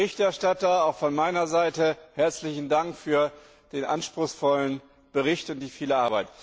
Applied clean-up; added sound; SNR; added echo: none; none; none; none.